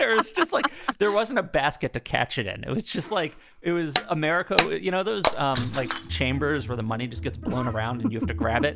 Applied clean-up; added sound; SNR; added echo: none; Shatter; 6 dB; none.